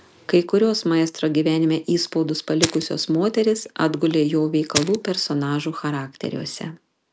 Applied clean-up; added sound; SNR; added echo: none; Fire; 10 dB; none.